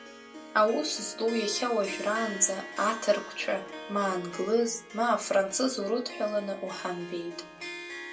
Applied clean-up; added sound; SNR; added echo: none; Harp; 13 dB; reverberation time 0.2 s.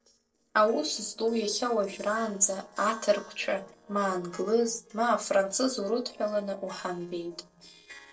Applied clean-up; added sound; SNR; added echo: neural separator model SepFormer DNS4.